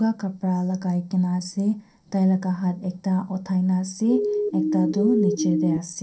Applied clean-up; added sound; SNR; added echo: none; Siren; 0 dB; reverberation time 0.3 s.